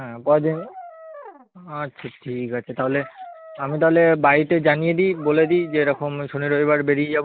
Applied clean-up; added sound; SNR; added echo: none; Brass instrument; 20 dB; none.